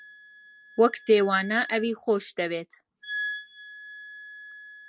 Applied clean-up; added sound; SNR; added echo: none; Wind instrument, woodwind instrument; 13 dB; none.